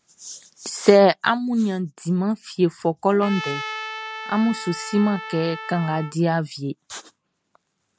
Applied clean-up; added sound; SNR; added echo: none; Trumpet; 11 dB; none.